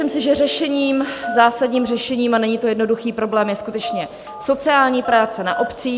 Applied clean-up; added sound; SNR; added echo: none; Telephone; 13 dB; none.